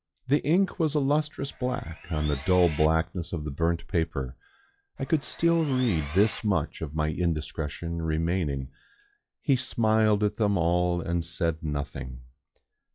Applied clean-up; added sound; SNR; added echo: classical method log-MMSE.